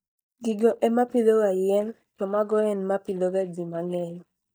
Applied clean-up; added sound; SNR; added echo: neural mask model DeepFilterNet 3.